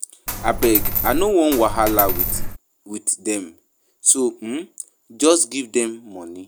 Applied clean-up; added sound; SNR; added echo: none; Coin (dropping); 1 dB; none.